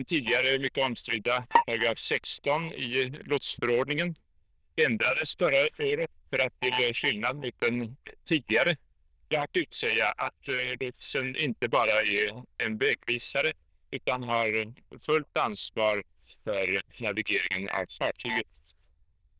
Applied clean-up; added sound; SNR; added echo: neural diffusion model UNIVERSE++.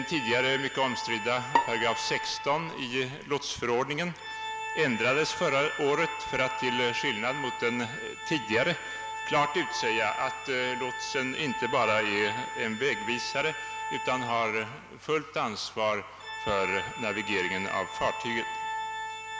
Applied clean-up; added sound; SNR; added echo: none; Organ + Bowed string instrument; 6 dB; none.